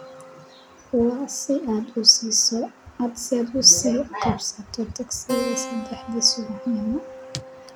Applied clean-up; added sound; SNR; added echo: none; Keyboard (musical); 15 dB; none.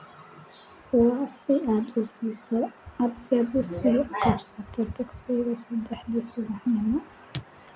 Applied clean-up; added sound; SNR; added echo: none; none; none; none.